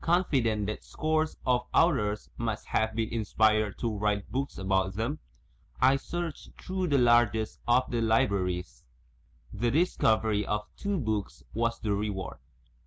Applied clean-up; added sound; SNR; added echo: none; none; none; none.